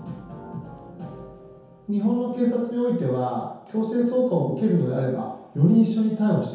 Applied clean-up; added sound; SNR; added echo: none; none; none; reverberation time 0.9 s.